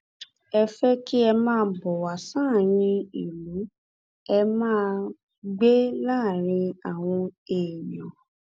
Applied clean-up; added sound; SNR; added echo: none; none; none; none.